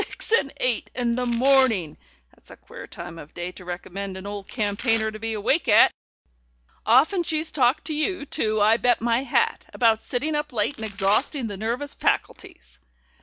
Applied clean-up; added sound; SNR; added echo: none; Domestic sounds, home sounds; 5 dB; none.